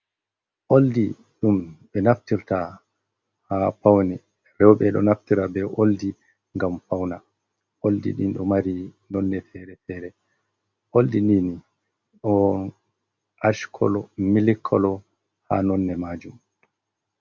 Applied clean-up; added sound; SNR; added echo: none; none; none; none.